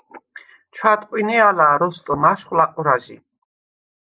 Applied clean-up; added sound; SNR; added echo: neural mask model Resemble Enhance denoiser.